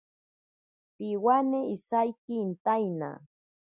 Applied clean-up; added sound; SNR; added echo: none; none; none; none.